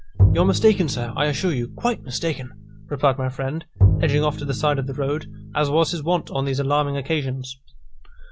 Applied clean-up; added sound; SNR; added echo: none; Bowed string instrument; 2 dB; none.